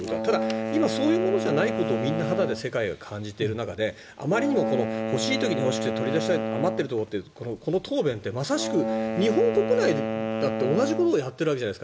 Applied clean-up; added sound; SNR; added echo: none; Wind instrument, woodwind instrument; 3 dB; none.